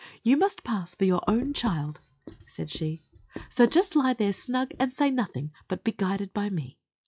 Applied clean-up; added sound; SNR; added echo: classical method log-MMSE.